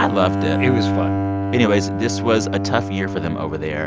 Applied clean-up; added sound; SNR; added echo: none; Bowed string instrument; 1 dB; none.